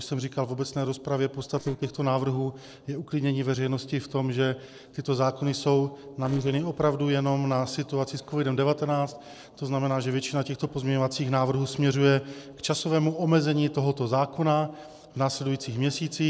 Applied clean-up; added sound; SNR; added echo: neural separator model SepFormer DNS4.